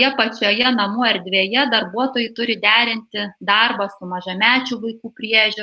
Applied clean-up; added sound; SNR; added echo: none; none; none; none.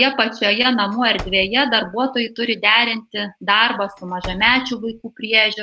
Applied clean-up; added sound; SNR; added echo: none; Slam / Wood; 20 dB; none.